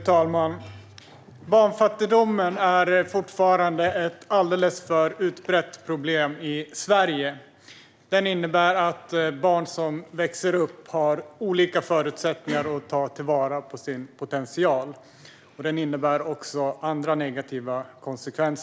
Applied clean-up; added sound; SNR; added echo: none; none; none; none.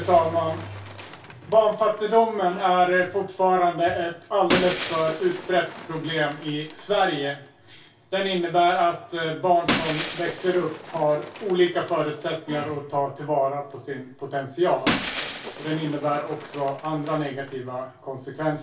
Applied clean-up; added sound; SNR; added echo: none; Shatter; 10 dB; reverberation time 0.2 s.